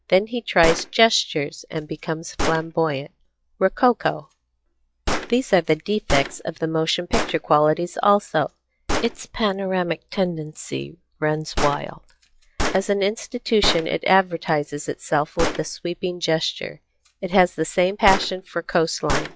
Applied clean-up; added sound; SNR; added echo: classical method log-MMSE.